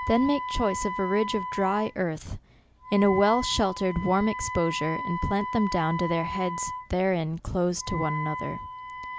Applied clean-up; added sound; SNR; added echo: none; Wind instrument, woodwind instrument; 8 dB; none.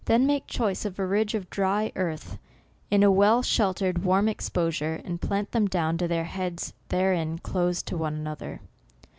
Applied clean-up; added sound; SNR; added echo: none; none; none; none.